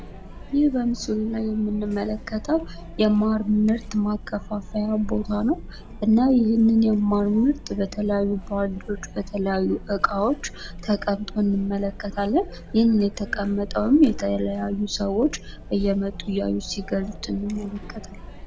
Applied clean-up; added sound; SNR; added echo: none; Chatter; 13 dB; none.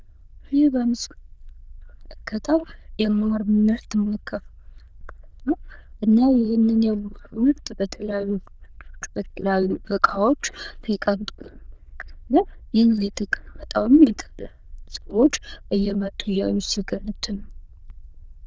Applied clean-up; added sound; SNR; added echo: neural diffusion model UNIVERSE++.